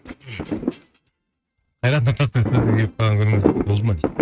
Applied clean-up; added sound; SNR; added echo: neural mask model RNNoise.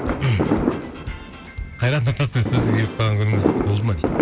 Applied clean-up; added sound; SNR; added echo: none; Fireworks; 3 dB; none.